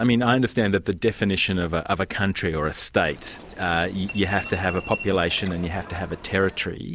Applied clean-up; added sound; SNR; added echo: none; Subway, metro, underground; 15 dB; none.